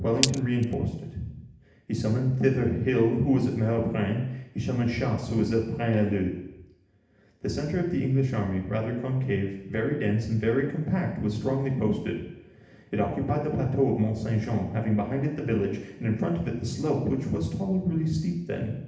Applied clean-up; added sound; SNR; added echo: none; Glass; 6 dB; reverberation time 0.8 s.